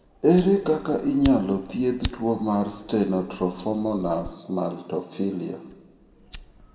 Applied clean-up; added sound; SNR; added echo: none; Fire; 16 dB; reverberation time 1.1 s.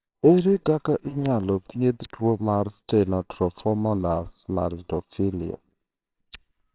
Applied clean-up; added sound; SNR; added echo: neural separator model SepFormer WHAMR!.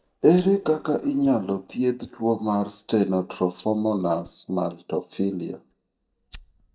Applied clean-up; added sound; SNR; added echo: neural mask model DeepFilterNet 3.